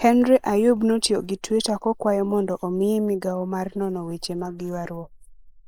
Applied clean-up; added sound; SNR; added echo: neural mask model Resemble Enhance denoiser.